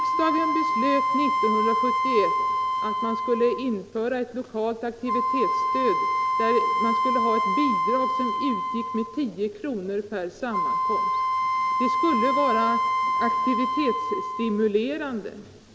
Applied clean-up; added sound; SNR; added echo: none; Wind instrument, woodwind instrument; -2 dB; none.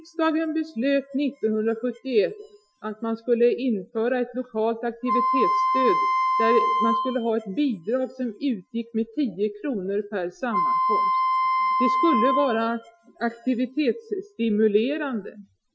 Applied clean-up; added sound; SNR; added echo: classical method Wiener filter.